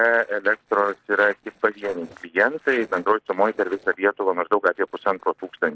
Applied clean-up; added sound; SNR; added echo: neural separator model SepFormer DNS4.